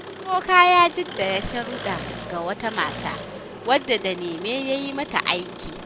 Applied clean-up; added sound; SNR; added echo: none; Engine; 11 dB; none.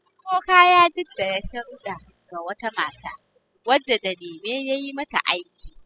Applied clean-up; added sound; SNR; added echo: classical method spectral subtraction.